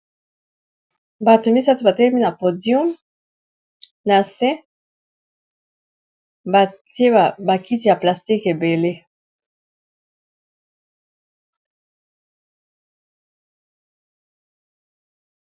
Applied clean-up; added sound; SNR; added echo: none; none; none; none.